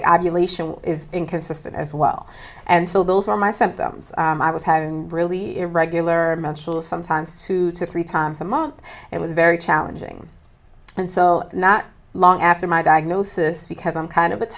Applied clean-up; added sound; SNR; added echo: none; none; none; none.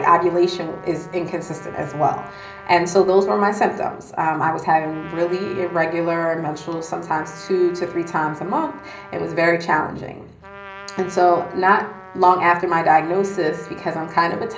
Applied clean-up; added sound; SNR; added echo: none; Trumpet; 19 dB; reverberation time 0.5 s.